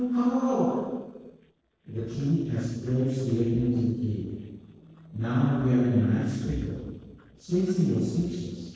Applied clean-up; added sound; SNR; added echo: neural separator model SepFormer DNS4.